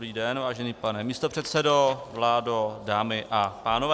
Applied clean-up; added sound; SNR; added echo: none; none; none; none.